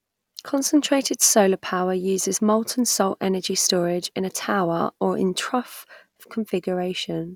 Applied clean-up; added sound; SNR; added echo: none; none; none; none.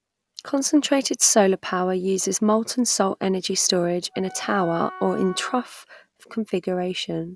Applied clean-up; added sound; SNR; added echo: none; Wind instrument, woodwind instrument; 16 dB; none.